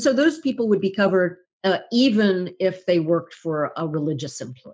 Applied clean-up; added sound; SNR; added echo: neural mask model Resemble Enhance denoiser.